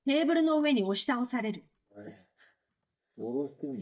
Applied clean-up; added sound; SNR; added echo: neural mask model DeepFilterNet 3.